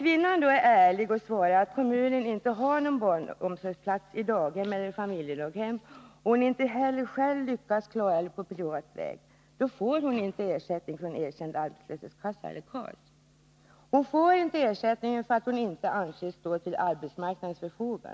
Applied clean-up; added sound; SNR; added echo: none; none; none; none.